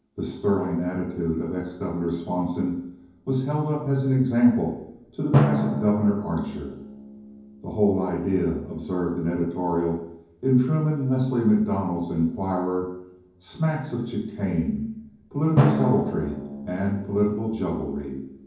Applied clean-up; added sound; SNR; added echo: none; Drum; 6 dB; reverberation time 0.9 s.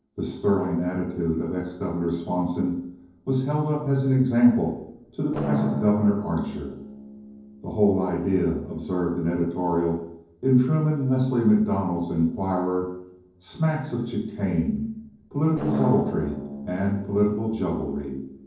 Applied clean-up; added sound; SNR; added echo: neural separator model SepFormer DNS4.